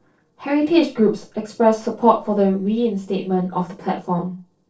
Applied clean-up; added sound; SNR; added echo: neural separator model SepFormer DNS4.